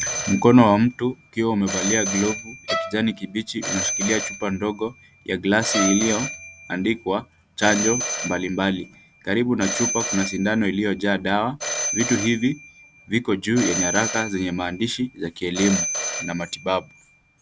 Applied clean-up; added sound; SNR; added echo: none; Telephone + Bowed string instrument; 7 dB; none.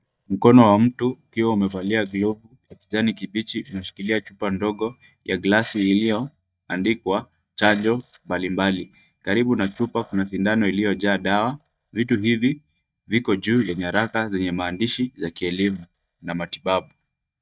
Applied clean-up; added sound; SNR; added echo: neural mask model DeepFilterNet 3.